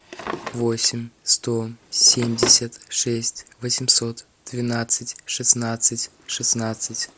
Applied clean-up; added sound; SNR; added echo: none; Drawer open or close; 13 dB; none.